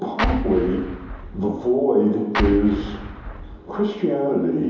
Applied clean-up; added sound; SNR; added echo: none; Explosion; 7 dB; reverberation time 2.8 s.